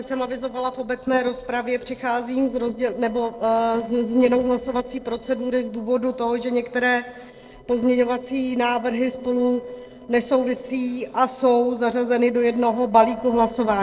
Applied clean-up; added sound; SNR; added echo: neural separator model SepFormer DNS4.